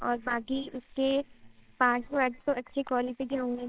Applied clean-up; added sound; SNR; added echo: neural separator model SepFormer WHAMR!.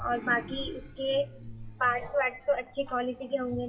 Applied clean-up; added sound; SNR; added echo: classical method WPE with log-MMSE.